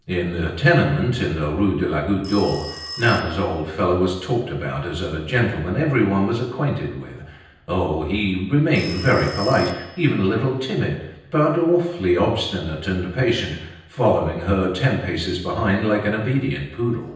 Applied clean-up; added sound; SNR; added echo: none; Telephone; 19 dB; reverberation time 0.9 s.